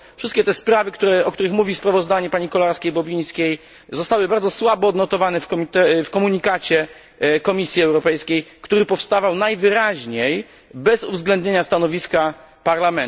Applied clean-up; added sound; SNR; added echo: none; none; none; none.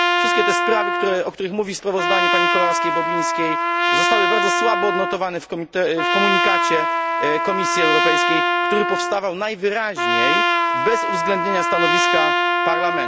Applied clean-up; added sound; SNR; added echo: none; Trumpet; -4 dB; none.